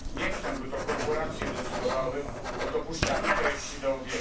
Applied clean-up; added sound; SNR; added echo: none; Writing; -1 dB; reverberation time 0.2 s.